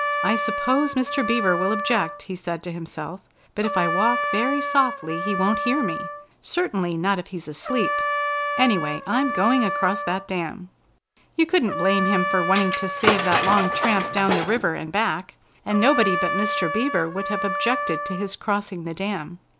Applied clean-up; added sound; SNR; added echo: none; Trumpet + Tools; 3 dB; none.